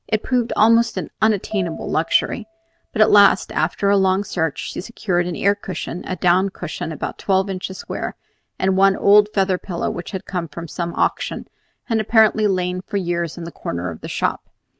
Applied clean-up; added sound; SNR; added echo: none; Marimba, xylophone; 18 dB; none.